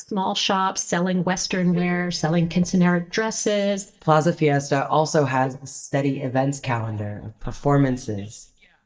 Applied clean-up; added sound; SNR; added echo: neural mask model DeepFilterNet 3.